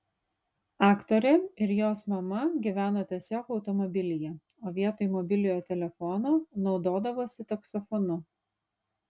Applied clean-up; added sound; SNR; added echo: none; none; none; none.